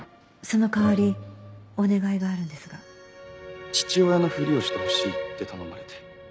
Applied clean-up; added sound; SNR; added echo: none; none; none; none.